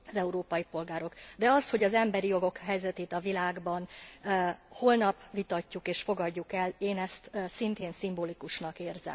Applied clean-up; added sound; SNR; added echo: none; none; none; none.